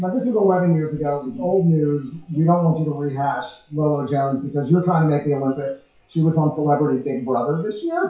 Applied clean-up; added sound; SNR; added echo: classical method WPE with log-MMSE.